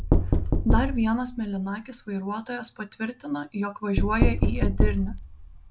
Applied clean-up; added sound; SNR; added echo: none; Knock; -4 dB; none.